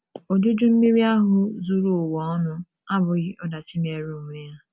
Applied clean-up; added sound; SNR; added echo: none; none; none; none.